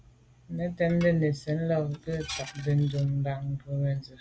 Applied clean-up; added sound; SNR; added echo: none; Dishes, pots, and pans; 17 dB; none.